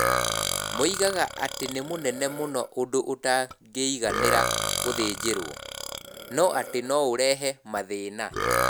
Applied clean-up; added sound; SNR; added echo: none; Burping, eructation; 3 dB; none.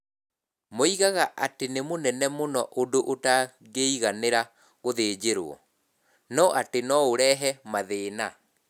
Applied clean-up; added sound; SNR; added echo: none; none; none; none.